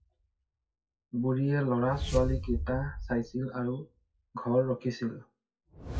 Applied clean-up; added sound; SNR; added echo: classical method WPE with log-MMSE.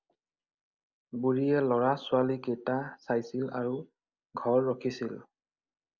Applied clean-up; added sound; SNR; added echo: none; none; none; none.